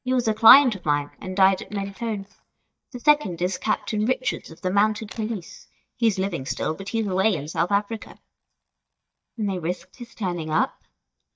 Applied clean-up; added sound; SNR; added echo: neural mask model DeepFilterNet 3.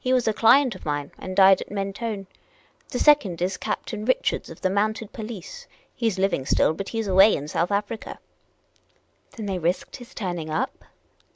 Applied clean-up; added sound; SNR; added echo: none; none; none; none.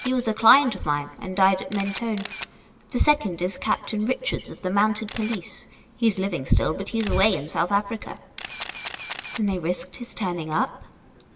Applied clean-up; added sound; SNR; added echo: none; Camera; 13 dB; reverberation time 1.4 s.